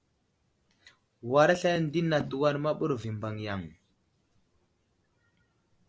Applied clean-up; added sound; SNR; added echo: none; Percussion; 14 dB; none.